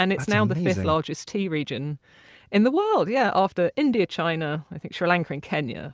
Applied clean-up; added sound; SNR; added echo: none; none; none; none.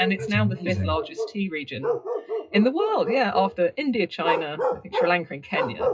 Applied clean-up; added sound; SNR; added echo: classical method WPE with log-MMSE.